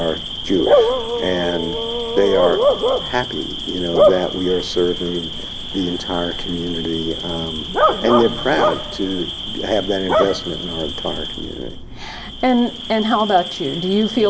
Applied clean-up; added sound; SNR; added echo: none; Bark / Cricket; 1 dB; none.